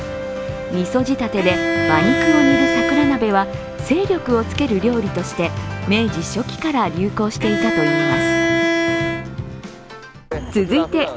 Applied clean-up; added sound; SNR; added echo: none; Bowed string instrument; 1 dB; none.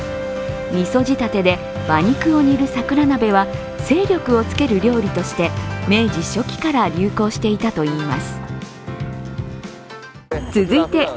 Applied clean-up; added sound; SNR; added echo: none; none; none; none.